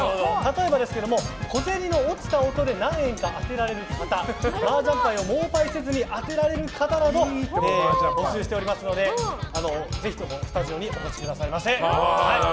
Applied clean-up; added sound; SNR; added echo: none; Percussion; 11 dB; none.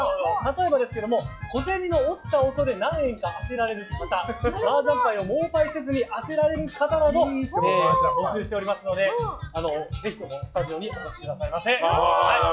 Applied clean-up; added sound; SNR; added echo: classical method log-MMSE.